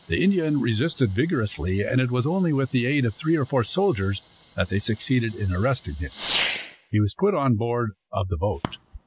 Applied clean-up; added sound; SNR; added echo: none; Fireworks; 11 dB; none.